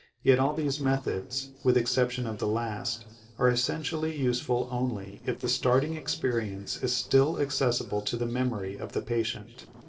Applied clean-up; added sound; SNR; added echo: neural separator model SepFormer DNS4.